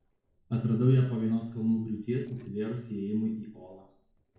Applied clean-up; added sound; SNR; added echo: neural separator model SepFormer DNS4.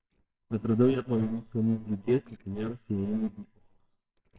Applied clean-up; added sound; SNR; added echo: neural separator model SepFormer WHAMR!.